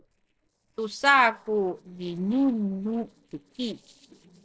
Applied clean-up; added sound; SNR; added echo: neural separator model SepFormer DNS4.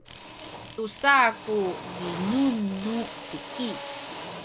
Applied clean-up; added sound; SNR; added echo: none; Insect + Drill; 10 dB; none.